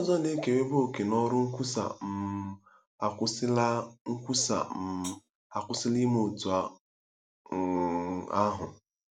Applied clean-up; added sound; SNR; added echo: none; Hi-hat; 15 dB; none.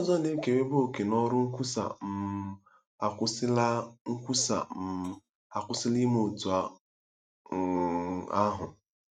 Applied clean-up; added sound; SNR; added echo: neural mask model RNNoise.